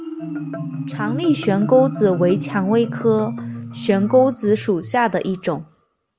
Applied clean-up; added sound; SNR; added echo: none; Marimba, xylophone; 9 dB; none.